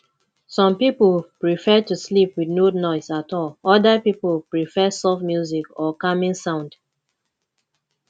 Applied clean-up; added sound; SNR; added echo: none; none; none; none.